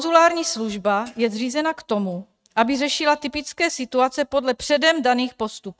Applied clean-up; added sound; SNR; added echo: neural mask model RNNoise.